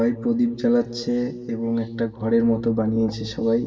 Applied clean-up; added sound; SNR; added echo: none; none; none; reverberation time 2.7 s.